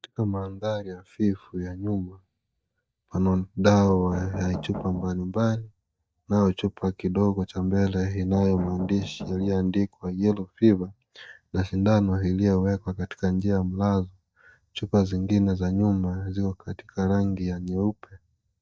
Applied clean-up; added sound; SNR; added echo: neural mask model DeepFilterNet 3.